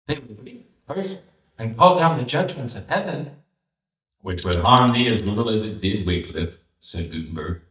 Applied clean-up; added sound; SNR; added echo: neural mask model DeepFilterNet 3.